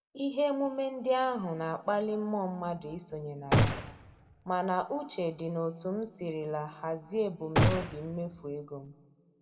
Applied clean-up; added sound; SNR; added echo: none; Gunshot, gunfire; -2 dB; reverberation time 1.3 s.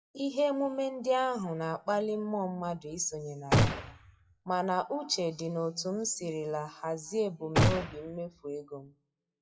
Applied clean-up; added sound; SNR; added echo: classical method WPE with log-MMSE.